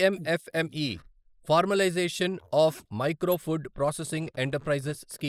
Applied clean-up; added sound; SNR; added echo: neural mask model Resemble Enhance denoiser.